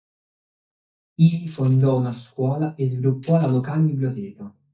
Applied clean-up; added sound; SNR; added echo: neural mask model DeepFilterNet 3.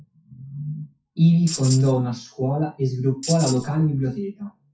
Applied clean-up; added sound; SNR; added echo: classical method WPE with log-MMSE.